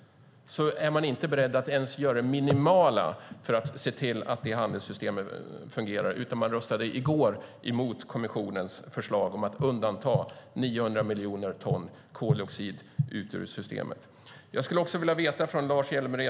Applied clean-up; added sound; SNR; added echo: none; none; none; none.